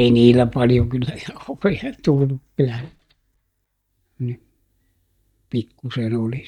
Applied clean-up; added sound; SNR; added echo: neural mask model DeepFilterNet 3.